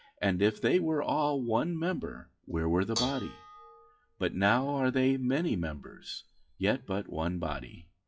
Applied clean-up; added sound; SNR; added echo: classical method WPE with log-MMSE.